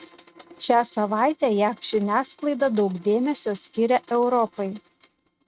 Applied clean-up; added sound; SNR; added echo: neural mask model RNNoise.